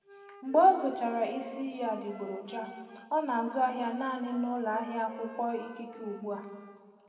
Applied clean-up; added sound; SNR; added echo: none; Wind instrument, woodwind instrument; 19 dB; reverberation time 1.9 s.